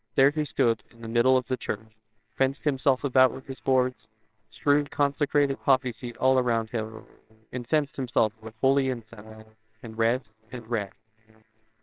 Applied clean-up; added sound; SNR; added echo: neural separator model SepFormer WHAMR!.